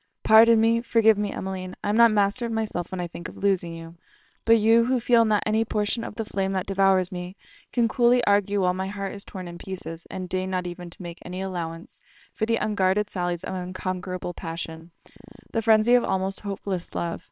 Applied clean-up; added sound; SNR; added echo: neural separator model SepFormer WHAMR!.